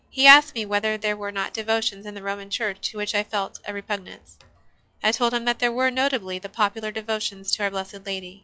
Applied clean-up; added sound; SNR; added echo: classical method log-MMSE.